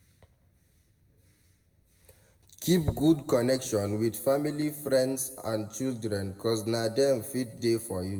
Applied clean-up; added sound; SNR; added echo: none; none; none; reverberation time 0.9 s.